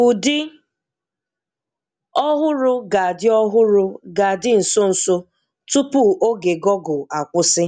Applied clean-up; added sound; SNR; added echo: none; none; none; none.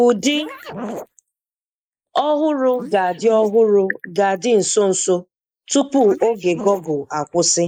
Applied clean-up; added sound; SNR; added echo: neural mask model Resemble Enhance denoiser.